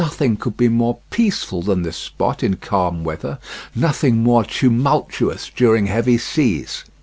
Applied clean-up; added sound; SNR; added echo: none; none; none; none.